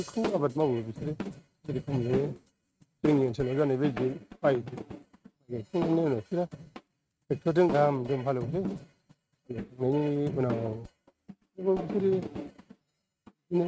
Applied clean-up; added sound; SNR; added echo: neural mask model RNNoise.